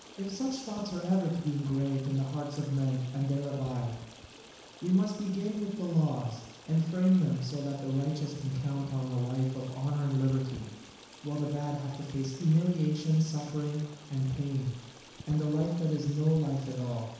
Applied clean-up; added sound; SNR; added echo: none; Stream; 20 dB; reverberation time 1.0 s.